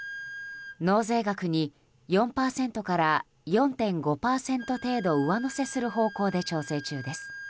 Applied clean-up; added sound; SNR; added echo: none; Wind instrument, woodwind instrument; 17 dB; none.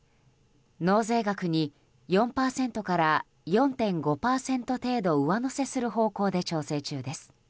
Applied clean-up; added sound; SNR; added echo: none; none; none; none.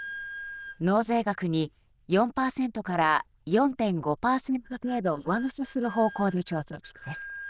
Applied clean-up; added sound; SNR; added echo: neural diffusion model UNIVERSE++.